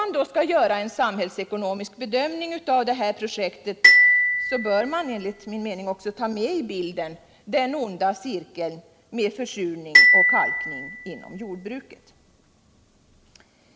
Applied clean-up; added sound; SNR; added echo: none; Glockenspiel; -5 dB; none.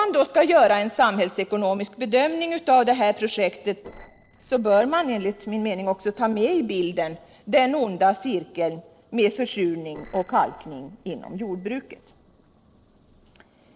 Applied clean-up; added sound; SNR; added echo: neural separator model SepFormer DNS4.